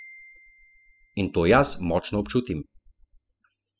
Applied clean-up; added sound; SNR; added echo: classical method spectral subtraction.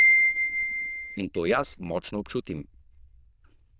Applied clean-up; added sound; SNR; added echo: neural diffusion model UNIVERSE++.